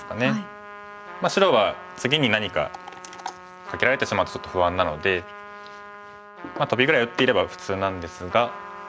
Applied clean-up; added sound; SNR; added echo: none; Trumpet + Trumpet; 15 dB; none.